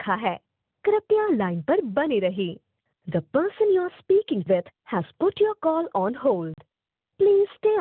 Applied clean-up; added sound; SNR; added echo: none; none; none; none.